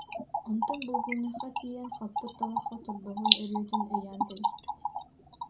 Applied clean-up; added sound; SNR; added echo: none; Trickle, dribble / Splash, splatter; -5 dB; reverberation time 0.2 s.